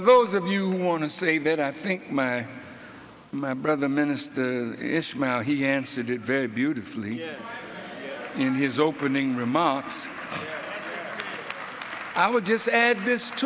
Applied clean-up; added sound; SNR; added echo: none; none; none; none.